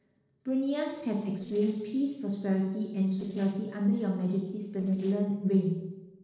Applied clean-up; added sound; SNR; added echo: neural separator model SepFormer DNS4.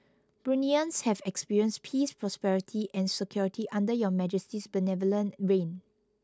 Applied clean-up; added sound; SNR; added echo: none; none; none; none.